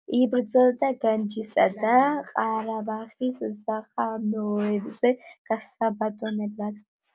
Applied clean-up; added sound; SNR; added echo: none; none; none; none.